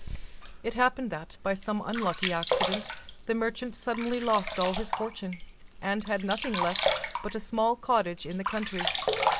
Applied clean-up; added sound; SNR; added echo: none; Sink (filling or washing); 2 dB; none.